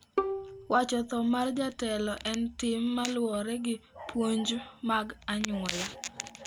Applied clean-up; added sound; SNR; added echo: none; Bowed string instrument; 6 dB; none.